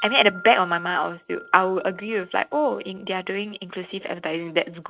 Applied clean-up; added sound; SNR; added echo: neural mask model RNNoise.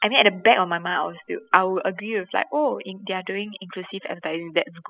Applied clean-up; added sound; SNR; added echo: classical method spectral subtraction.